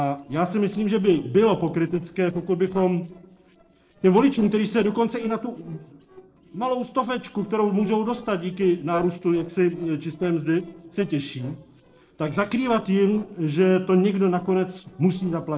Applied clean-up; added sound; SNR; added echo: neural separator model SepFormer DNS4.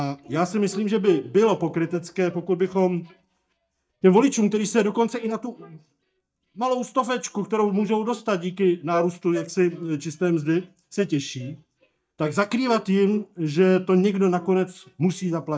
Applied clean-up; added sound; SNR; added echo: neural mask model DeepFilterNet 3.